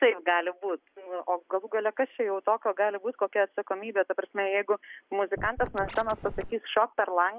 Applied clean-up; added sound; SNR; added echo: none; Scratching (performance technique); 10 dB; none.